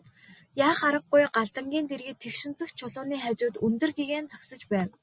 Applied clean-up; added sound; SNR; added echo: none; none; none; none.